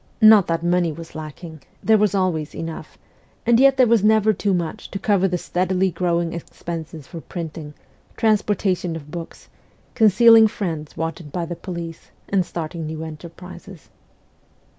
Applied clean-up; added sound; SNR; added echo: none; none; none; none.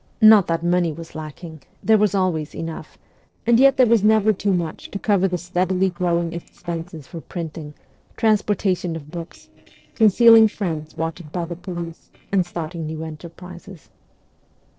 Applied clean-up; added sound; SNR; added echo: neural separator model SepFormer DNS4.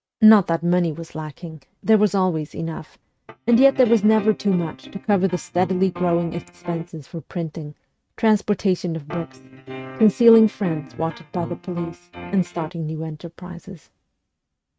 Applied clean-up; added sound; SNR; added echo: neural mask model RNNoise.